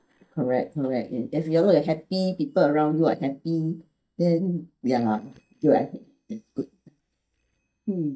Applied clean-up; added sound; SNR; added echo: neural mask model DeepFilterNet 3.